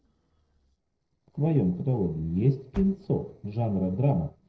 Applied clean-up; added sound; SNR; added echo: neural separator model SepFormer DNS4.